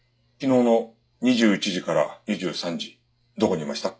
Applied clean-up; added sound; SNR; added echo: classical method log-MMSE.